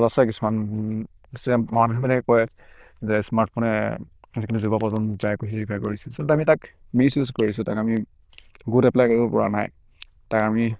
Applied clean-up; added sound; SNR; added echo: neural diffusion model UNIVERSE++.